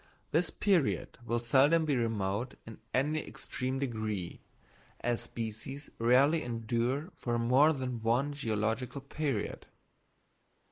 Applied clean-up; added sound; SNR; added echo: neural mask model Resemble Enhance denoiser.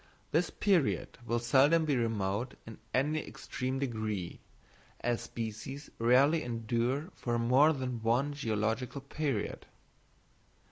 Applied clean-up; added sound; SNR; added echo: none; none; none; none.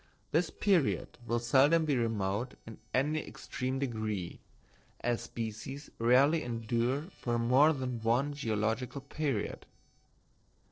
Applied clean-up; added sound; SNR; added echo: neural separator model SepFormer DNS4.